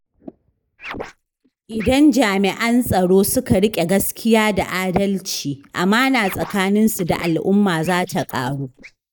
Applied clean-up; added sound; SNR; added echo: neural mask model Resemble Enhance denoiser.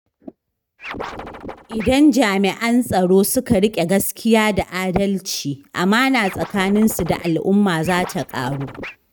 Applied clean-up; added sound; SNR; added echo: neural mask model RNNoise.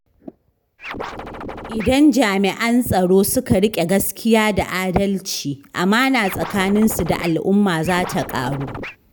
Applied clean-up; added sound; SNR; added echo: none; Scratching (performance technique); 12 dB; none.